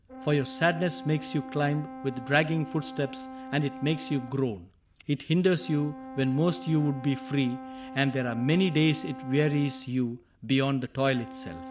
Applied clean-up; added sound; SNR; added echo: none; Brass instrument; 14 dB; none.